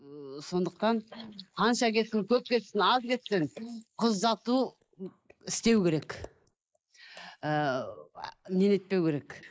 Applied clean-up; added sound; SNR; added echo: neural mask model Resemble Enhance denoiser.